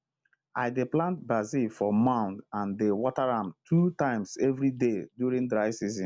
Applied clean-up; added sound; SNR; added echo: none; none; none; none.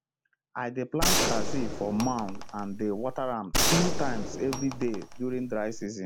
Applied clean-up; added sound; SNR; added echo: none; Gunshot, gunfire; -2 dB; none.